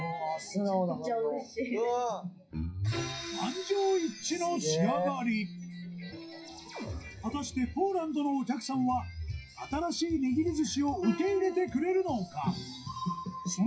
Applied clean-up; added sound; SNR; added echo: classical method WPE with log-MMSE.